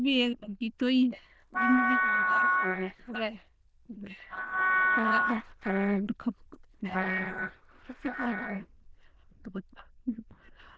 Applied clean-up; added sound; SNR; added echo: neural diffusion model UNIVERSE++.